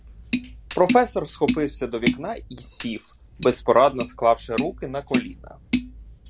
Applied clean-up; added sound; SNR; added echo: none; Tambourine + Tap; 4 dB; none.